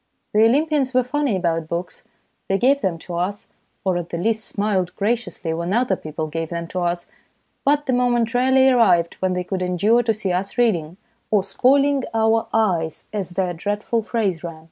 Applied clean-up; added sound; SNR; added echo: none; none; none; none.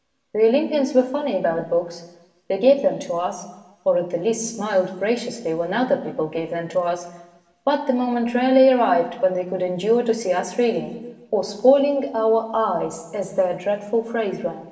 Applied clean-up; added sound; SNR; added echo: none; none; none; reverberation time 1.0 s.